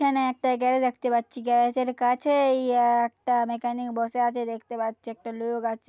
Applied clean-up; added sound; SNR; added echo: none; none; none; none.